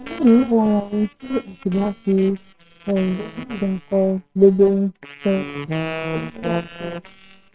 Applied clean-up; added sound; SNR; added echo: neural separator model SepFormer WHAMR!.